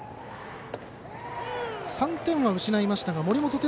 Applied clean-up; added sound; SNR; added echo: none; none; none; none.